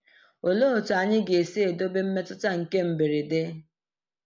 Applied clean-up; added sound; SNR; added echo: none; none; none; none.